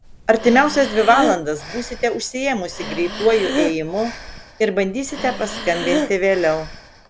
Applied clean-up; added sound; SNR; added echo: none; Breathing; 8 dB; none.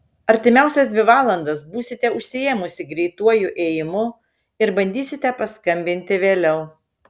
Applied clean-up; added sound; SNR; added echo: none; none; none; none.